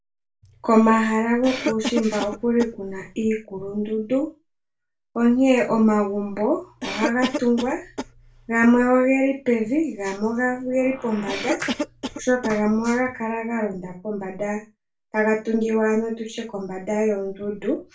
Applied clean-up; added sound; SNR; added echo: none; Cough; 10 dB; reverberation time 0.3 s.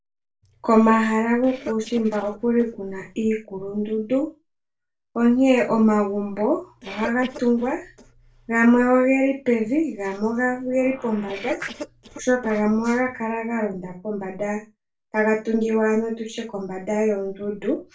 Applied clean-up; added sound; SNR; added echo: neural separator model SepFormer DNS4.